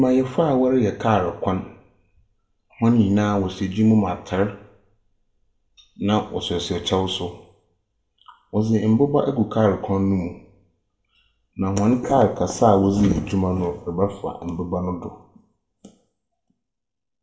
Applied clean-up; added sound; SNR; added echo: none; none; none; reverberation time 0.4 s.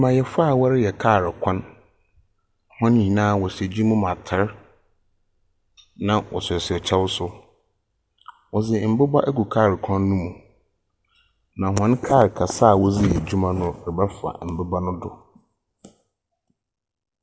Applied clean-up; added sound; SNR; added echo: none; none; none; none.